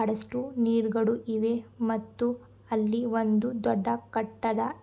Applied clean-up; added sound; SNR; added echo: none; none; none; none.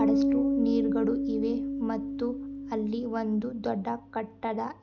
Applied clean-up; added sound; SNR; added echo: none; Bass guitar; -1 dB; none.